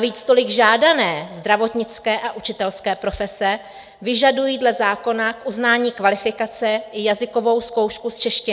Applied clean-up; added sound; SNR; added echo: none; none; none; none.